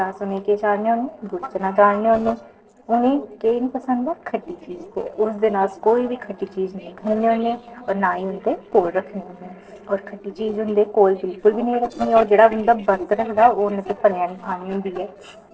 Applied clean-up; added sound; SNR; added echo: neural separator model SepFormer DNS4.